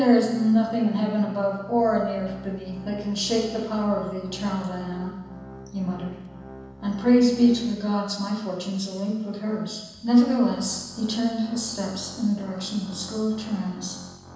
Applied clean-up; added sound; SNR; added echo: none; Organ; 19 dB; reverberation time 1.1 s.